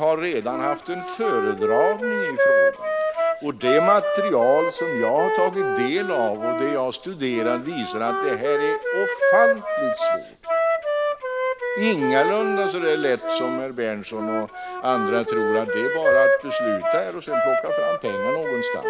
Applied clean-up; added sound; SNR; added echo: none; Wind instrument, woodwind instrument; -2 dB; none.